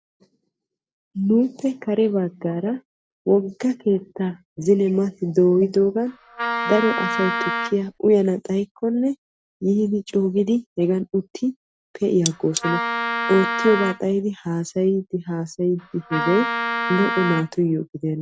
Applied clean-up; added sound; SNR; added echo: none; Cutlery, silverware + Wind instrument, woodwind instrument; 4 dB; none.